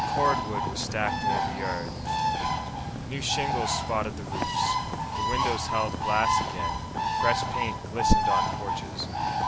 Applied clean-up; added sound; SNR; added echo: none; Bird; -4 dB; none.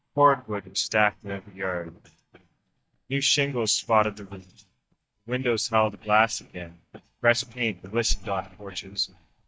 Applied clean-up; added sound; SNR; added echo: neural mask model DeepFilterNet 3.